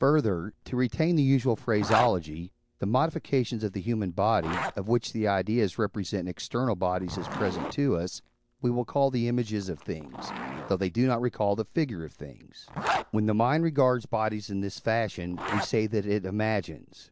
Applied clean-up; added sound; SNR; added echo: none; Zipper (clothing); 12 dB; none.